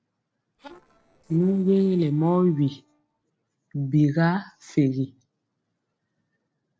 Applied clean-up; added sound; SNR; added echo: neural separator model SepFormer DNS4.